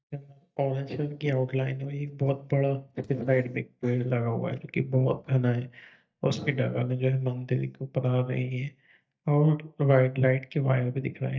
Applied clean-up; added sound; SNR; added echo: neural mask model DeepFilterNet 3.